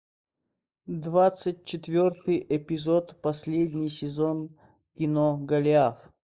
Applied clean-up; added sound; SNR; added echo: neural mask model Resemble Enhance denoiser.